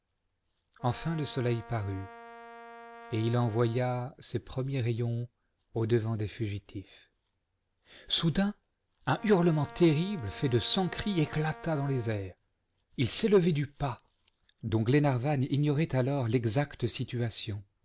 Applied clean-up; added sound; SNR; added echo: none; Brass instrument; 18 dB; none.